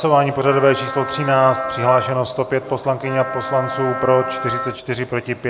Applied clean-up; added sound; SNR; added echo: none; Wind instrument, woodwind instrument; 9 dB; none.